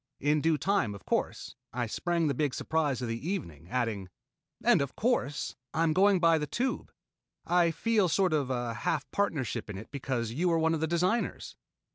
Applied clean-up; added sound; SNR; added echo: none; none; none; none.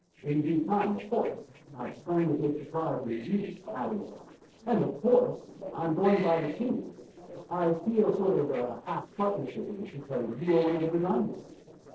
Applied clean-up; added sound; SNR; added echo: neural separator model SepFormer DNS4.